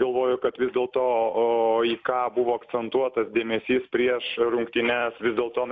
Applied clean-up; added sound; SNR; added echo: none; none; none; none.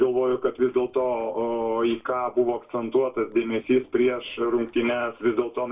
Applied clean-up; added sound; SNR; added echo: neural separator model SepFormer DNS4.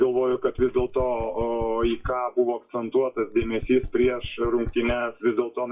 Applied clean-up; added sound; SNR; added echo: classical method WPE with log-MMSE.